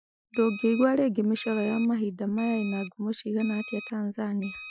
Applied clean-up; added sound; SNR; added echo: classical method Wiener filter.